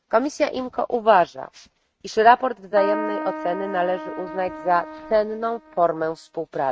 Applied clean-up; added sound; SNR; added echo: neural mask model RNNoise.